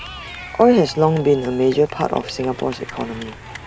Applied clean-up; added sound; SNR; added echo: none; Cheering / Clapping + Bird / Rain; 16 dB; none.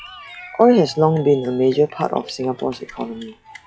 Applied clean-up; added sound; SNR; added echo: classical method log-MMSE.